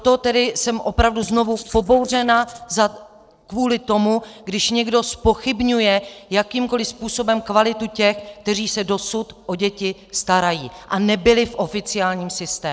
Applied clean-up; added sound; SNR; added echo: neural separator model SepFormer DNS4.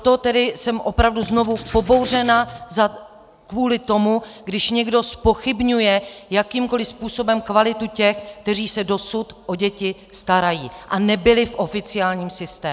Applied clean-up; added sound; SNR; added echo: none; Writing; 12 dB; none.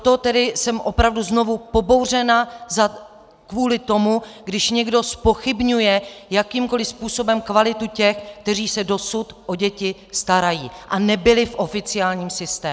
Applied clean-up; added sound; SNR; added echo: none; none; none; none.